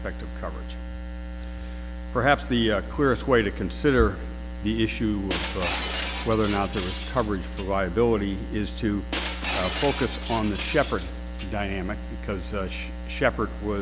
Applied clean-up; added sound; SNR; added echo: none; Shatter; 7 dB; none.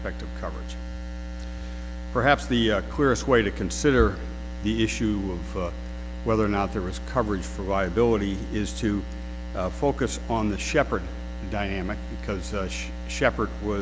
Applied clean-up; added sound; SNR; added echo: none; none; none; none.